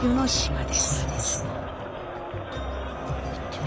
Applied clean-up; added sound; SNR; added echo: none; Crowd; 8 dB; none.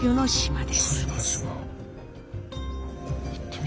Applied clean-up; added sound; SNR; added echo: none; none; none; none.